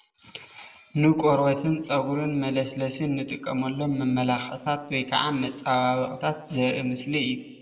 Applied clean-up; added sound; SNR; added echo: none; none; none; reverberation time 1.0 s.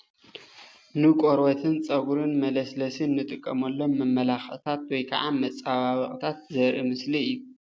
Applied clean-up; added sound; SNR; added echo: none; none; none; none.